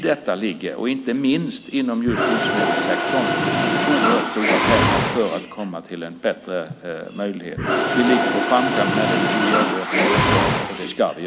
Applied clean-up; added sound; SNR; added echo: none; Mechanisms; -1 dB; none.